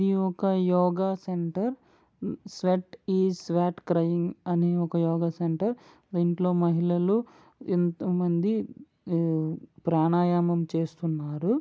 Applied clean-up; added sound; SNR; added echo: none; none; none; none.